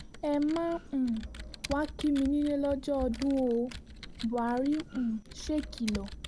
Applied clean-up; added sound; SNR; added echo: none; Computer keyboard; 12 dB; none.